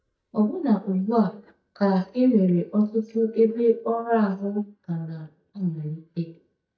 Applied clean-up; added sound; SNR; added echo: neural mask model DeepFilterNet 3.